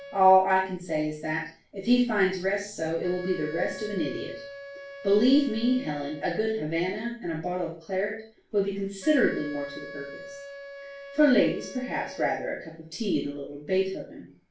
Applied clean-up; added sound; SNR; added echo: none; Wind instrument, woodwind instrument; 17 dB; reverberation time 0.3 s.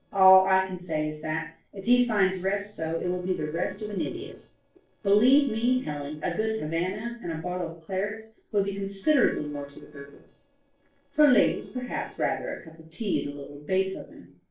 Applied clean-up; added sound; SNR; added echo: neural separator model SepFormer DNS4.